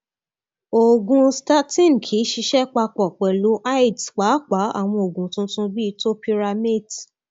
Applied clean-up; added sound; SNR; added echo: none; none; none; none.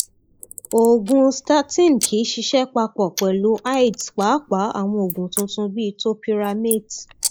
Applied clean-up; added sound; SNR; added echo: neural mask model Resemble Enhance denoiser.